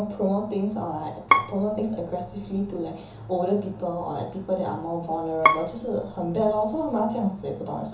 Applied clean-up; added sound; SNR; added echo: none; Bowed string instrument; 0 dB; reverberation time 0.8 s.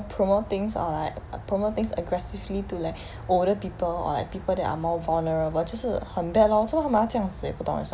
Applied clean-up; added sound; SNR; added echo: none; none; none; none.